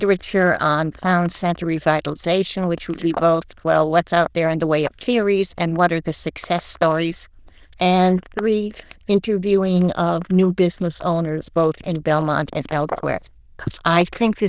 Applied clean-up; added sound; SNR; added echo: neural diffusion model UNIVERSE++.